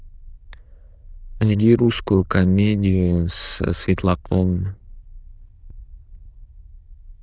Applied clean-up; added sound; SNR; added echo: neural diffusion model UNIVERSE++.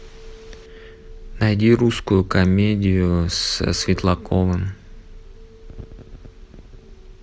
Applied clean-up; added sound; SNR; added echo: none; none; none; none.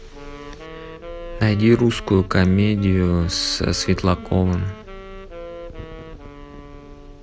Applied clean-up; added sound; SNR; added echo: none; Wind instrument, woodwind instrument; 17 dB; none.